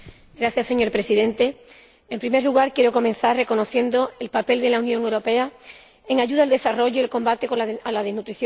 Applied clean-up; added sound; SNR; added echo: none; none; none; none.